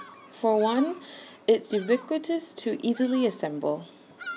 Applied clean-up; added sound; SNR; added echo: none; Bird vocalization, bird call, bird song; 19 dB; none.